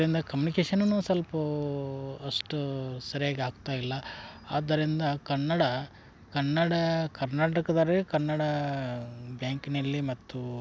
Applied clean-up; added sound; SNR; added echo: none; none; none; none.